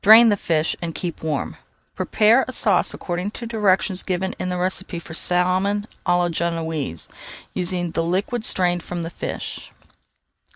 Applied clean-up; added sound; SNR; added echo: none; none; none; none.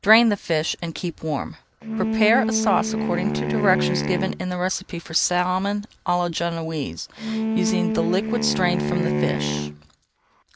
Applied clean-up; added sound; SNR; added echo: none; Wind instrument, woodwind instrument; 1 dB; none.